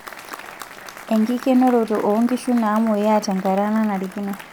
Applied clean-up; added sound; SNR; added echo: none; Applause; 18 dB; none.